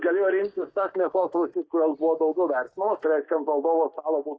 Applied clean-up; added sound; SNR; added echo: neural mask model DeepFilterNet 3.